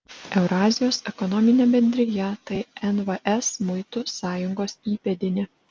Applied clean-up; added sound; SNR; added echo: none; none; none; none.